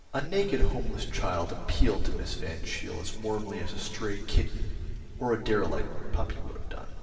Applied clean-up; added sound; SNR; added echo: none; none; none; reverberation time 2.3 s.